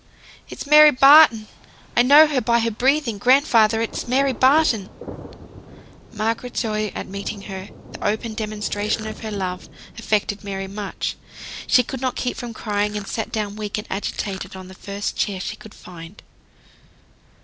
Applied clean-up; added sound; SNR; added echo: none; Crushing + Thunder; 19 dB; none.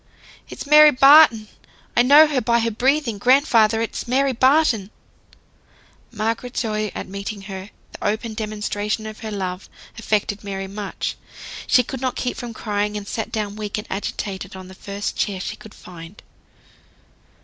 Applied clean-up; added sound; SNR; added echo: none; none; none; none.